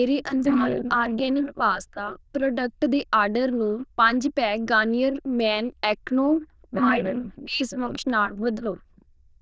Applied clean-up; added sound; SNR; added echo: neural diffusion model UNIVERSE++.